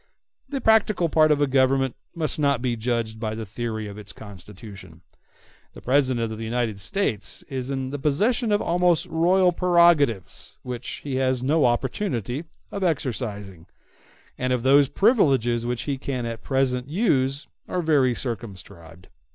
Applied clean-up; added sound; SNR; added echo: none; none; none; none.